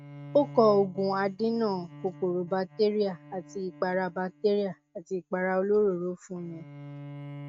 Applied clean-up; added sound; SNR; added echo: neural mask model RNNoise.